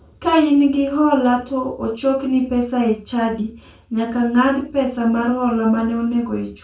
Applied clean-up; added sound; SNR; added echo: none; none; none; reverberation time 0.2 s.